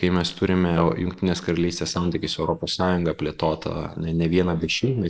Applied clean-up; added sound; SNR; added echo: neural mask model Resemble Enhance denoiser.